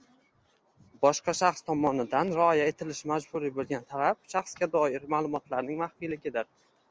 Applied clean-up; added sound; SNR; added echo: none; none; none; none.